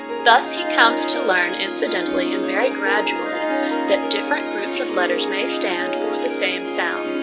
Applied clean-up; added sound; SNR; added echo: none; Harp; 1 dB; none.